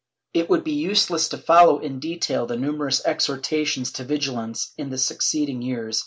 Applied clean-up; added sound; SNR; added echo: none; none; none; none.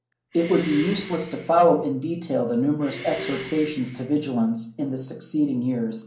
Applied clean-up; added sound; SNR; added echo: none; Breathing; 15 dB; reverberation time 0.6 s.